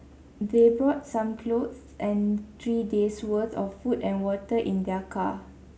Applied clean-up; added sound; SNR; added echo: none; none; none; none.